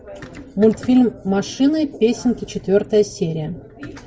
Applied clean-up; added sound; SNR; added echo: none; none; none; none.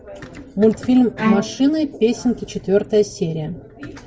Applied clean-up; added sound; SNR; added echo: none; Bowed string instrument; 6 dB; none.